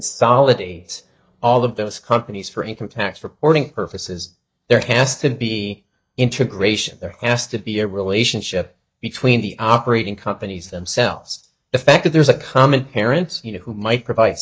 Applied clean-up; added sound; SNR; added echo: neural mask model DeepFilterNet 3.